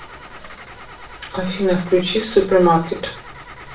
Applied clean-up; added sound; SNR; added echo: none; Engine starting / Car; 19 dB; reverberation time 0.3 s.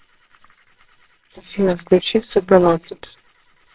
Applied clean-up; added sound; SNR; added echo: neural separator model SepFormer WHAMR!.